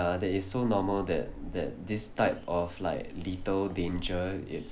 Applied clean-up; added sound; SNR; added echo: none; Train; 11 dB; none.